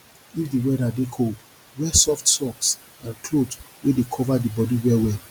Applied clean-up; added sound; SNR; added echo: none; none; none; none.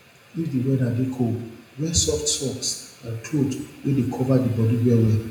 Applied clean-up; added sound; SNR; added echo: none; none; none; reverberation time 0.7 s.